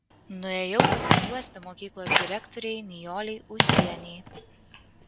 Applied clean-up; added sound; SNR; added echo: none; Telephone; -4 dB; none.